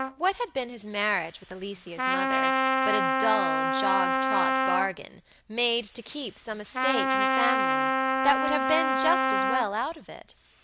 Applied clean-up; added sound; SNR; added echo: none; Trumpet; -3 dB; none.